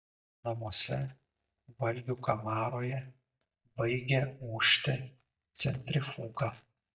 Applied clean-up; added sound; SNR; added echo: neural mask model DeepFilterNet 3.